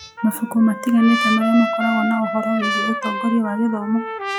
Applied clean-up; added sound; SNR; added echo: classical method log-MMSE.